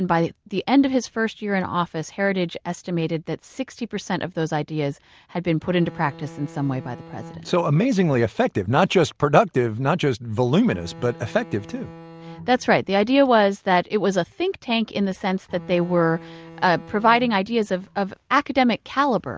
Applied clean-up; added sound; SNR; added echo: none; Bowed string instrument; 19 dB; none.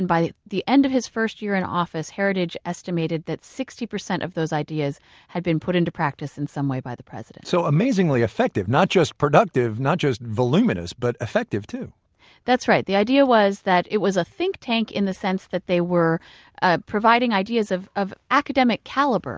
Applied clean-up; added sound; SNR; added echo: none; none; none; none.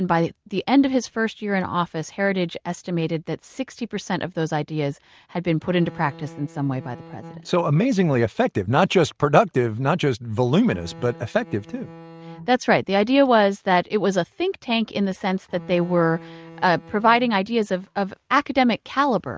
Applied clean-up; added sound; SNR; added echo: neural mask model RNNoise.